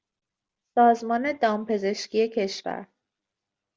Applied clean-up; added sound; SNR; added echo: none; none; none; none.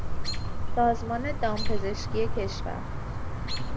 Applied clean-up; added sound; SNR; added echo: none; Chirp, tweet; -4 dB; none.